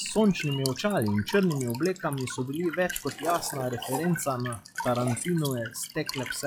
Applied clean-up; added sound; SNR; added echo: classical method log-MMSE.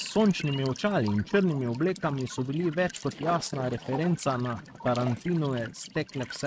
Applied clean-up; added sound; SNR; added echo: neural mask model RNNoise.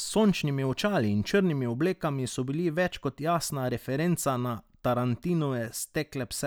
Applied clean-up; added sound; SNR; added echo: none; none; none; none.